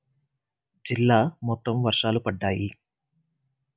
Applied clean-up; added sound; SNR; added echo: none; none; none; none.